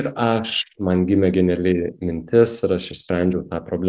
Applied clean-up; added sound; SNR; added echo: none; none; none; none.